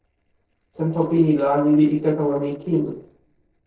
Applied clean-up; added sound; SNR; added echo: neural separator model SepFormer DNS4.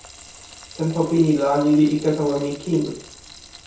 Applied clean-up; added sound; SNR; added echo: none; Frying (food); 20 dB; reverberation time 0.6 s.